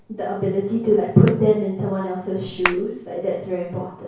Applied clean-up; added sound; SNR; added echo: none; Hands; 11 dB; reverberation time 0.6 s.